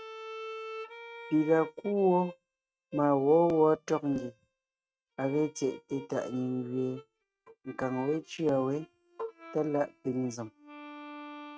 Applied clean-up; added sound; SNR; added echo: neural mask model RNNoise.